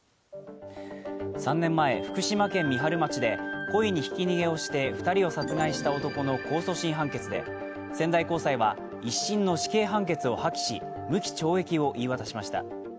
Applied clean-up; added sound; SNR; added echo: none; none; none; none.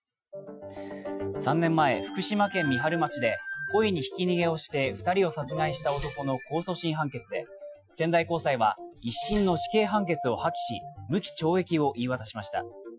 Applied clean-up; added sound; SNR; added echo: classical method Wiener filter.